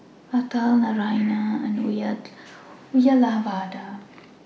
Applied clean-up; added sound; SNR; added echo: none; none; none; none.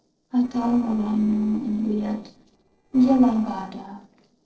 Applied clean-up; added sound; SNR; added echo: neural separator model SepFormer DNS4.